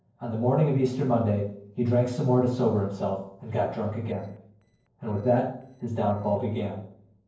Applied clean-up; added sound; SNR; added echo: neural separator model SepFormer DNS4.